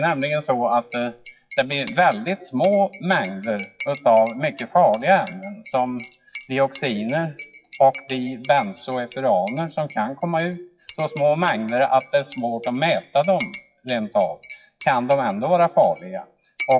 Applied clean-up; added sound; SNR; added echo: classical method WPE with log-MMSE.